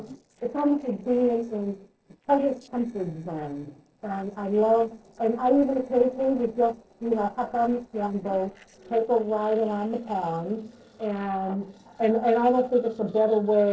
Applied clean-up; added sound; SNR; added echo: neural separator model SepFormer DNS4.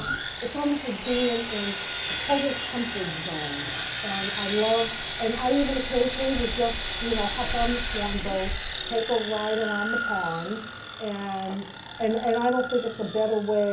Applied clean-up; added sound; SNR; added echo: none; Sawing; 0 dB; reverberation time 0.3 s.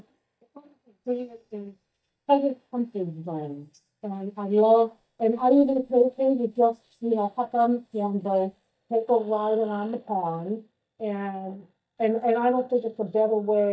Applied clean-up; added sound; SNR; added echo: neural mask model DeepFilterNet 3.